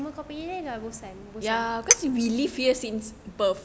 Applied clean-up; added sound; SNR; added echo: none; Chink, clink; 2 dB; none.